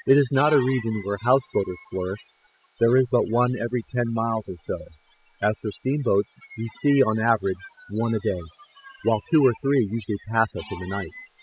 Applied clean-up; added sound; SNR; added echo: classical method spectral subtraction.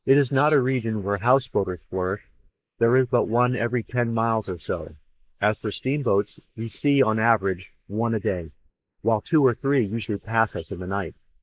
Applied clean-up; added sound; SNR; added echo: neural mask model Resemble Enhance denoiser.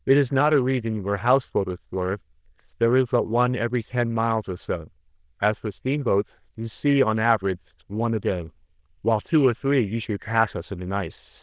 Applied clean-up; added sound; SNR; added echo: neural diffusion model UNIVERSE++.